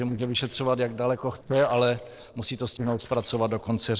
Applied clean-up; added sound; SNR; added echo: neural separator model SepFormer DNS4.